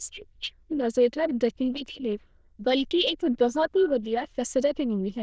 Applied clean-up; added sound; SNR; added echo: neural diffusion model UNIVERSE++.